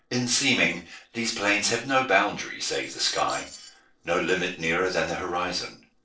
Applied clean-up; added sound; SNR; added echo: neural separator model SepFormer DNS4.